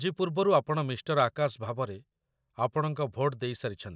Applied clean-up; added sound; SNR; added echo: none; none; none; none.